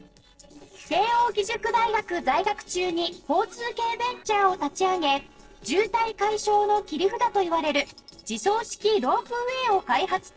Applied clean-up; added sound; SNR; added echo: neural separator model SepFormer DNS4.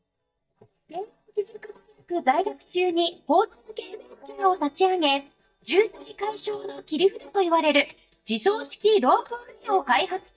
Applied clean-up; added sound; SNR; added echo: neural mask model DeepFilterNet 3.